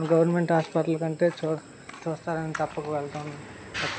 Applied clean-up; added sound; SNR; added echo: none; none; none; none.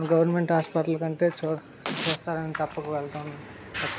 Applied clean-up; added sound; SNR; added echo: none; Domestic sounds, home sounds; 5 dB; none.